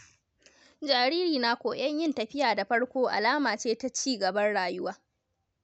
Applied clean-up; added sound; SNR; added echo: none; none; none; none.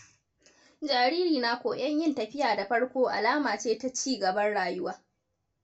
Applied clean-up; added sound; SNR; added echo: none; none; none; reverberation time 0.2 s.